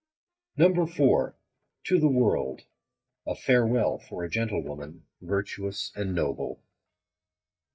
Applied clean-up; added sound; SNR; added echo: neural mask model DeepFilterNet 3.